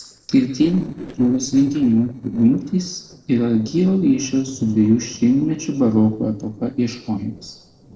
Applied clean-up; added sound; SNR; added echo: neural separator model SepFormer DNS4.